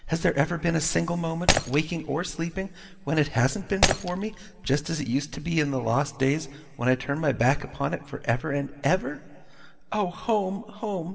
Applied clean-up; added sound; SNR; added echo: none; Shatter; 3 dB; reverberation time 1.8 s.